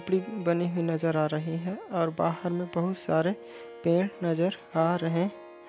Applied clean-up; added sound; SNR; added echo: none; Harp; 19 dB; none.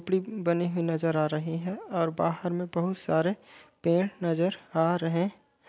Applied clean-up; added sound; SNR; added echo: none; none; none; none.